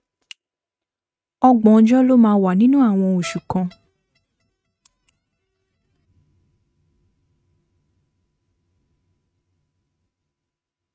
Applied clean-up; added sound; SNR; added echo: neural mask model RNNoise.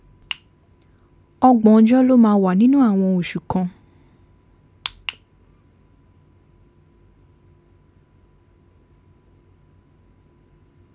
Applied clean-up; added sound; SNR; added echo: none; none; none; none.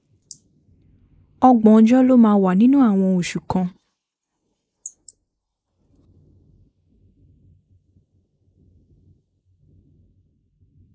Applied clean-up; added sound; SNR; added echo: neural mask model Resemble Enhance denoiser.